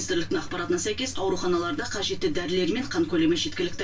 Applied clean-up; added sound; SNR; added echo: none; Idling / Engine starting / Motorcycle / Accelerating, revving, vroom; 18 dB; reverberation time 0.2 s.